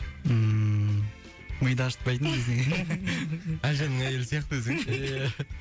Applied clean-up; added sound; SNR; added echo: none; none; none; none.